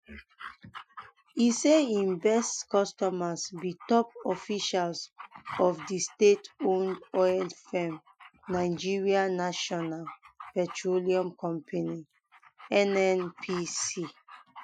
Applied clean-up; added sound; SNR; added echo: classical method Wiener filter.